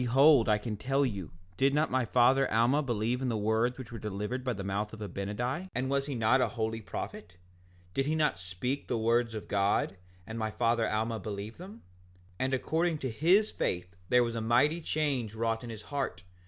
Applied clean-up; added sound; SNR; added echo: none; none; none; none.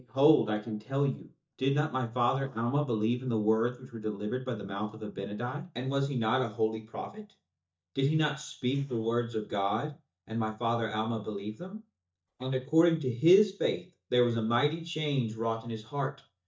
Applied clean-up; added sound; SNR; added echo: neural mask model DeepFilterNet 3.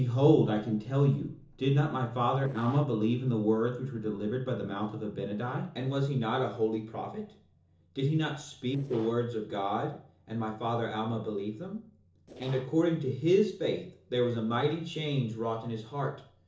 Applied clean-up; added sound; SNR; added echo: neural separator model SepFormer DNS4.